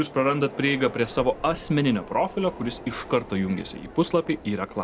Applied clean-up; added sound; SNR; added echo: none; Subway, metro, underground; 16 dB; none.